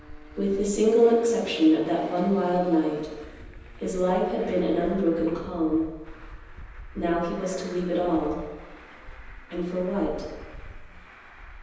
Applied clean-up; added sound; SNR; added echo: none; Traffic noise, roadway noise; 16 dB; reverberation time 1.1 s.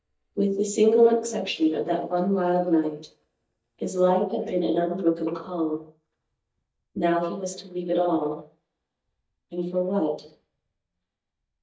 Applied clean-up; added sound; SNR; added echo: neural mask model DeepFilterNet 3.